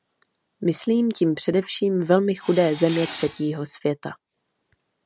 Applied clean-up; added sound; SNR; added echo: none; Tools; 11 dB; none.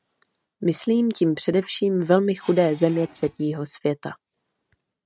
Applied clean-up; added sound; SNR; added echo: neural mask model RNNoise.